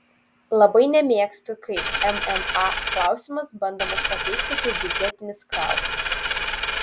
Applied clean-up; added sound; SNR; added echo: none; Coin (dropping); 2 dB; none.